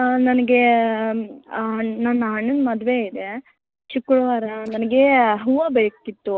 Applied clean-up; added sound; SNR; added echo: neural separator model SepFormer DNS4.